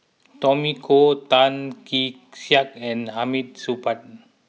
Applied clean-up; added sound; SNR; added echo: none; none; none; none.